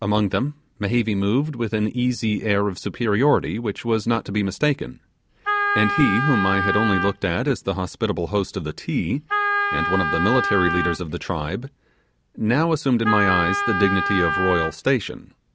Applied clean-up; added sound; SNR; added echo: none; Wind instrument, woodwind instrument; 1 dB; none.